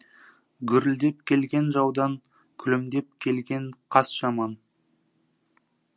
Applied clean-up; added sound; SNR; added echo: none; none; none; none.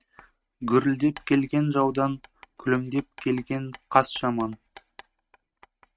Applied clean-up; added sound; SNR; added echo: neural mask model RNNoise.